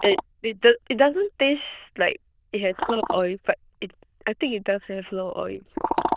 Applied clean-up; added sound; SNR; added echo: neural diffusion model UNIVERSE++.